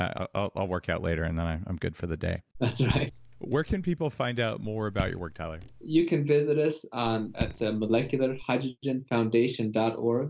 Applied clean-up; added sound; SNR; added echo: none; Raindrop / Drip; 11 dB; none.